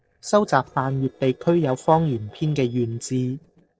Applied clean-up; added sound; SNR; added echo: neural separator model SepFormer DNS4.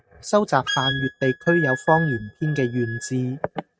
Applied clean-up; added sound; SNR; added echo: neural mask model RNNoise.